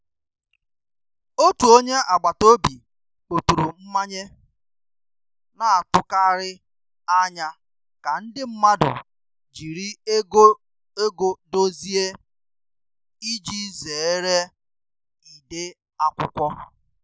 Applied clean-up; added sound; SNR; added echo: none; none; none; none.